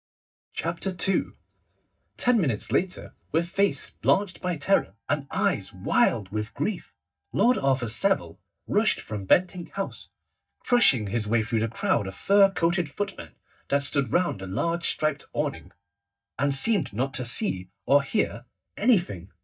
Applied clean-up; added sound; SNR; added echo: neural mask model DeepFilterNet 3.